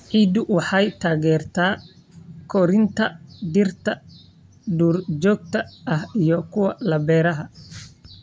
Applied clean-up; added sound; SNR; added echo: none; none; none; none.